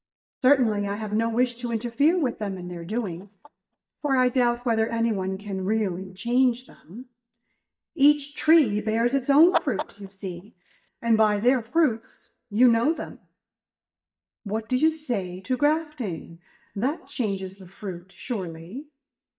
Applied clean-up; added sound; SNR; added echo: neural mask model DeepFilterNet 3.